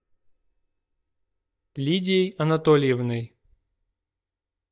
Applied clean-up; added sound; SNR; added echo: neural mask model DeepFilterNet 3.